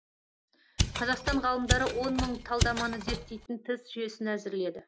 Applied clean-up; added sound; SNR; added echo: none; Mechanisms; 0 dB; none.